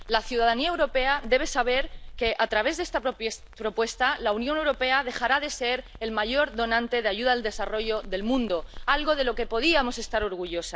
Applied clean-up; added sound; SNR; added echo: none; Crackle; 12 dB; none.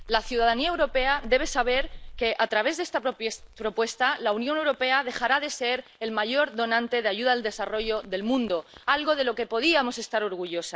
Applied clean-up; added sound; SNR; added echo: neural mask model Resemble Enhance denoiser.